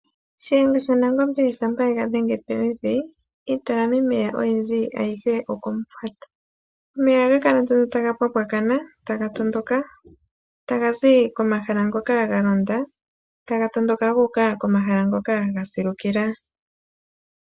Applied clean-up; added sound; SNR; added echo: none; none; none; none.